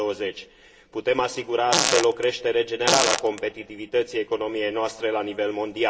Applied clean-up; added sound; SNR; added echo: none; Fart; 0 dB; reverberation time 1.1 s.